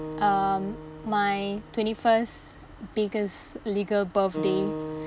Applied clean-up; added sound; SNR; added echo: none; Acoustic guitar; 10 dB; none.